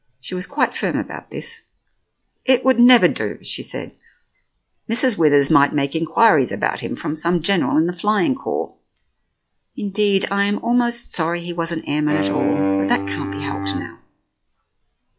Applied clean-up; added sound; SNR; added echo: classical method log-MMSE.